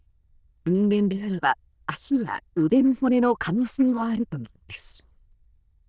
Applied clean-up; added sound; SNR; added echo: neural diffusion model UNIVERSE++.